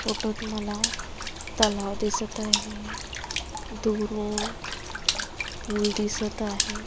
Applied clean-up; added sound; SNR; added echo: none; Water / Splash, splatter; 1 dB; none.